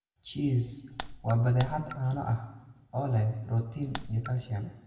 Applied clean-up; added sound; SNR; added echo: none; Raindrop; 2 dB; reverberation time 1.0 s.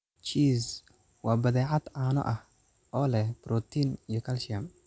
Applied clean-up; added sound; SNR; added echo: none; none; none; none.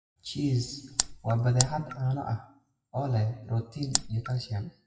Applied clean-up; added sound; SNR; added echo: classical method WPE with log-MMSE.